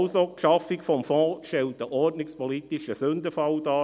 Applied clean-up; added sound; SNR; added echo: none; none; none; none.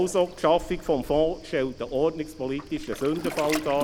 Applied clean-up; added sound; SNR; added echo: none; Waves, surf; 12 dB; none.